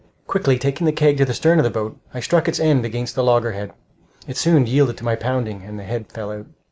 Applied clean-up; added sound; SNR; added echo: none; none; none; none.